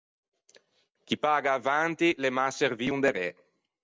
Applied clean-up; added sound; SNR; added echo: none; none; none; none.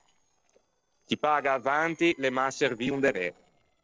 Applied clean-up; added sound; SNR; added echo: neural separator model SepFormer DNS4.